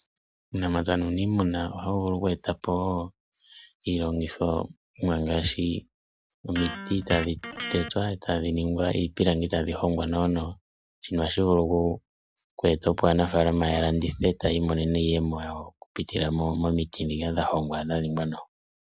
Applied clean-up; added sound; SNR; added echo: none; Electric guitar; 12 dB; none.